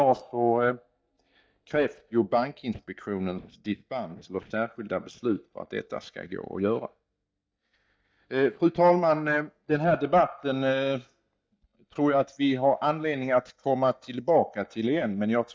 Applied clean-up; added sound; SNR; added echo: neural mask model DeepFilterNet 3.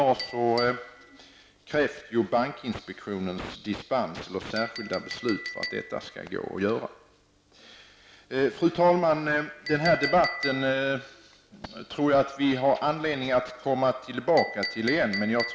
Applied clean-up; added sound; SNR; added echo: none; Chink, clink; 13 dB; none.